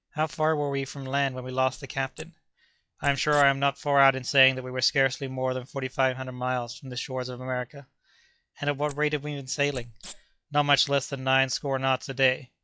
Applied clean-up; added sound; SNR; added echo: classical method log-MMSE.